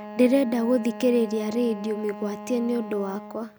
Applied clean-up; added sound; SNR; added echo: none; Wind instrument, woodwind instrument; 13 dB; none.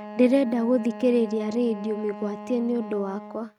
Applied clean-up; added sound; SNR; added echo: neural mask model RNNoise.